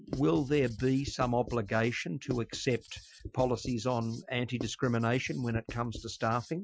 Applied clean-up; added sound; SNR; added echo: classical method Wiener filter.